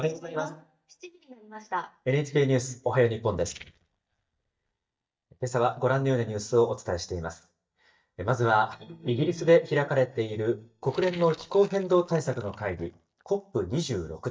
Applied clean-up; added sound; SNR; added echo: neural mask model DeepFilterNet 3.